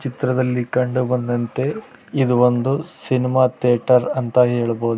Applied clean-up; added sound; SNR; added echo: none; none; none; none.